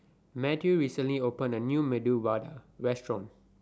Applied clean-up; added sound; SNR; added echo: none; none; none; none.